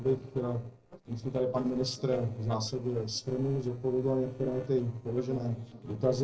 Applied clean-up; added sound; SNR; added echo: neural separator model SepFormer DNS4.